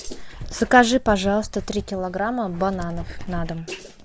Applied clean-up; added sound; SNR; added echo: none; none; none; none.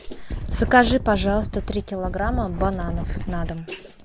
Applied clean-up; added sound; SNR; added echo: none; Wind; 4 dB; none.